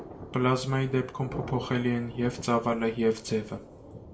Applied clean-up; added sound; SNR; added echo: none; Thunder; 14 dB; reverberation time 0.4 s.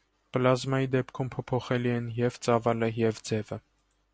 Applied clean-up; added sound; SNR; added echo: none; none; none; none.